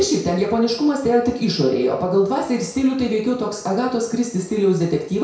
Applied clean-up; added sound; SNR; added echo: none; none; none; reverberation time 0.6 s.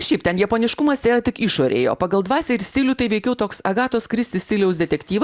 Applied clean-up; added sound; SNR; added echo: none; none; none; none.